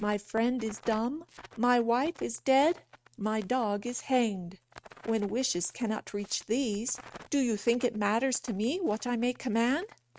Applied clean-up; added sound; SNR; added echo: neural mask model RNNoise.